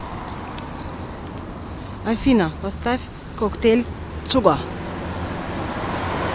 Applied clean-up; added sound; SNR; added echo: none; none; none; none.